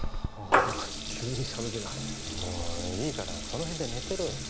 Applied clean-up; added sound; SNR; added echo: none; Water tap, faucet / Liquid; -3 dB; none.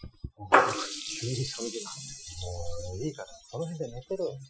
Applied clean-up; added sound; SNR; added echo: classical method Wiener filter.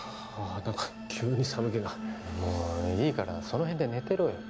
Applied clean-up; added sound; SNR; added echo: none; none; none; none.